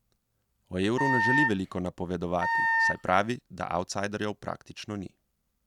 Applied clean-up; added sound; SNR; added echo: none; Wind instrument, woodwind instrument; -3 dB; none.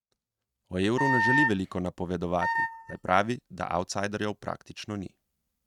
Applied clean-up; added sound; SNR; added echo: neural mask model RNNoise.